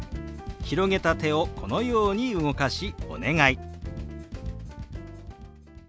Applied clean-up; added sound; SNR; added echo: none; none; none; none.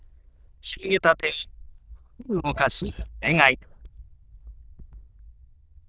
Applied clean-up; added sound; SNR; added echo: neural diffusion model UNIVERSE++.